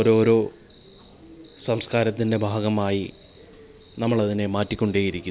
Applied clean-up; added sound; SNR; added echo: none; none; none; none.